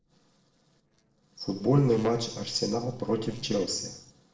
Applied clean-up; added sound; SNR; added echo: neural separator model SepFormer DNS4.